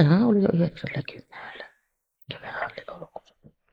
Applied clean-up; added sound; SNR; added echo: neural mask model Resemble Enhance denoiser.